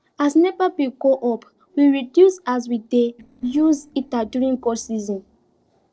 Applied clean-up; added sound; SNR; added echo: neural separator model SepFormer DNS4.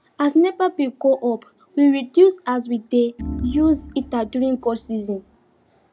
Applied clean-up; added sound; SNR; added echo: none; Organ; 13 dB; none.